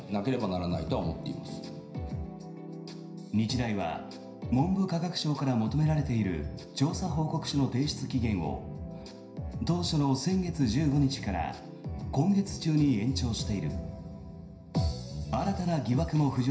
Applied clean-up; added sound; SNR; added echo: none; none; none; reverberation time 0.5 s.